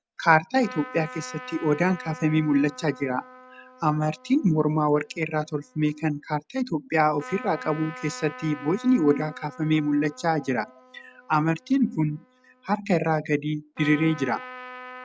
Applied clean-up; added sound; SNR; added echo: none; Trumpet; 18 dB; none.